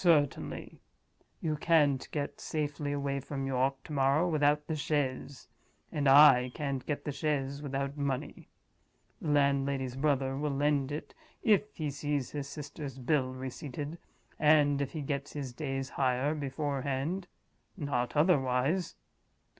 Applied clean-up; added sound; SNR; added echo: none; none; none; none.